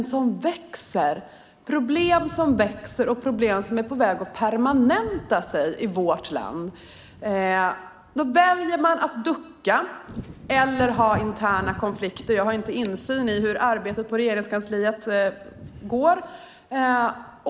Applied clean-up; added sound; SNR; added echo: none; Thunder / Wind; 19 dB; none.